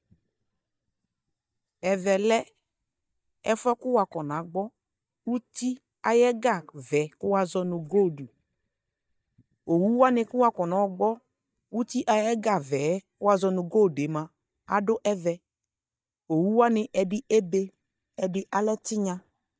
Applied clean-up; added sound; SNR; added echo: neural mask model DeepFilterNet 3.